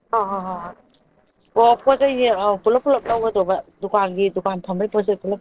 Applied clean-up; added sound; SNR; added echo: neural separator model SepFormer DNS4.